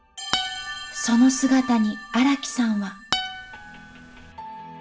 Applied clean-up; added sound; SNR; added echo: none; Acoustic guitar; 8 dB; reverberation time 0.4 s.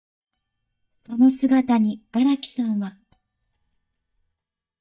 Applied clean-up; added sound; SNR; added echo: neural mask model DeepFilterNet 3.